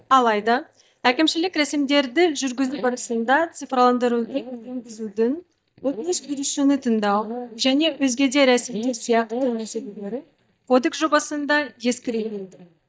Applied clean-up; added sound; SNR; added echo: neural mask model DeepFilterNet 3.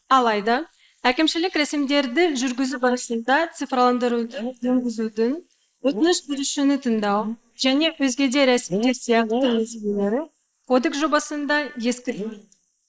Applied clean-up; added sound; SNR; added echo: neural mask model Resemble Enhance denoiser.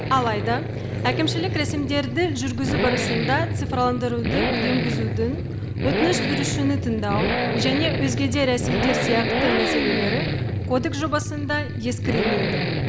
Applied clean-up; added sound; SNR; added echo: none; Accelerating, revving, vroom; -1 dB; none.